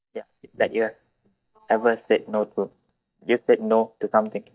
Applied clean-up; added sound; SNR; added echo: neural mask model DeepFilterNet 3.